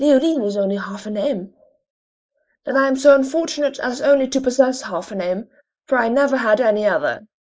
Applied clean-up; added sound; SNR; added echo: neural mask model Resemble Enhance denoiser.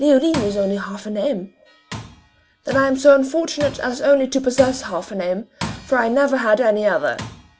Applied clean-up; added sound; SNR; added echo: none; Tools; 16 dB; none.